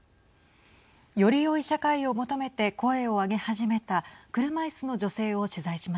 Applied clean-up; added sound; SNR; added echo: none; none; none; none.